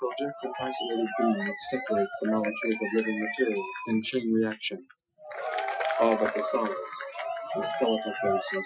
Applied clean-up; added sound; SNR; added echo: classical method Wiener filter.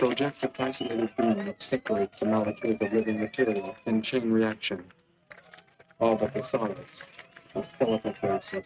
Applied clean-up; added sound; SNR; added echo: neural mask model RNNoise.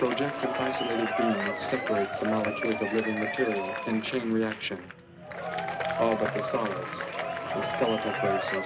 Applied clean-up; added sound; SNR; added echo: none; Applause / Crowd / Cheering; 1 dB; none.